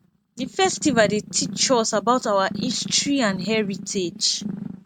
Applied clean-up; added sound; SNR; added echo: neural mask model RNNoise.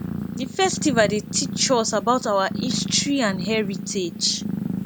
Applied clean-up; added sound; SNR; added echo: none; Purr; 6 dB; none.